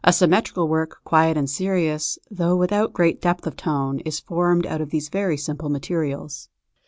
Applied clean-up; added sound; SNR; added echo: none; none; none; none.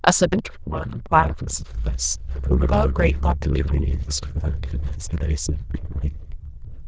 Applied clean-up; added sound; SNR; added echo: neural diffusion model UNIVERSE++.